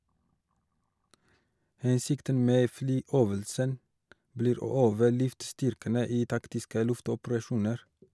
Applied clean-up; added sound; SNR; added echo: none; none; none; none.